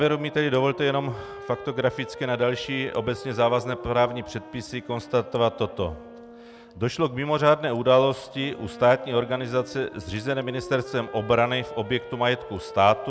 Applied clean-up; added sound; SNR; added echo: none; Wind instrument, woodwind instrument; 16 dB; none.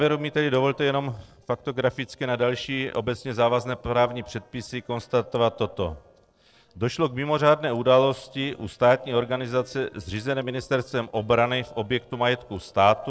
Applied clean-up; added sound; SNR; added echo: neural separator model SepFormer DNS4.